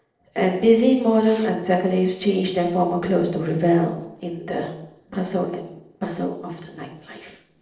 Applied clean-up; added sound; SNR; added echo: neural separator model SepFormer DNS4.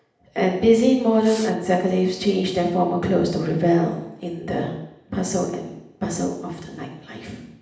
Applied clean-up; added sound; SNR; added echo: none; Fireworks; 20 dB; reverberation time 0.8 s.